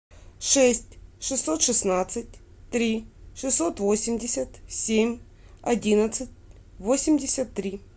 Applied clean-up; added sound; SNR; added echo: none; none; none; none.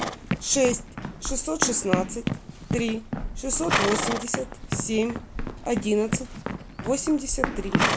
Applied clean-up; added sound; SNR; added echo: none; Run + Livestock, farm animals, working animals; 1 dB; none.